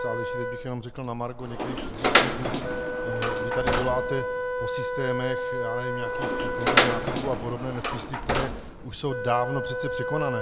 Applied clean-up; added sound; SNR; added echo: none; Door + Wind instrument, woodwind instrument; -5 dB; none.